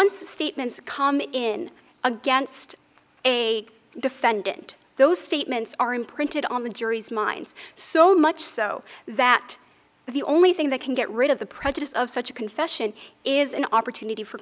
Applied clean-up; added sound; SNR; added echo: none; none; none; none.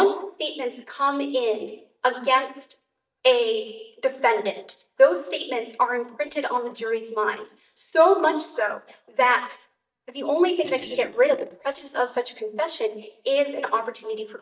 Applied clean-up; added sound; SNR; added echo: neural mask model DeepFilterNet 3.